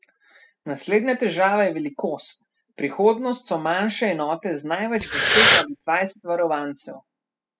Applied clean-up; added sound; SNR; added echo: classical method spectral subtraction.